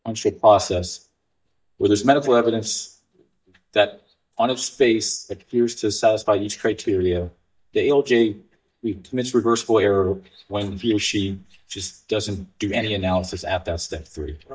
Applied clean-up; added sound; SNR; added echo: neural mask model DeepFilterNet 3.